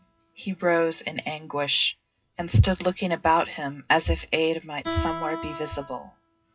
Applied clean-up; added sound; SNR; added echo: classical method WPE with log-MMSE.